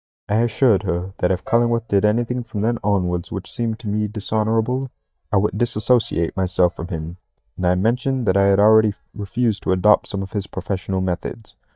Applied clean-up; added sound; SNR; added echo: neural mask model DeepFilterNet 3.